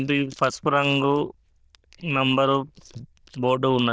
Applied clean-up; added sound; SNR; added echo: neural diffusion model UNIVERSE++.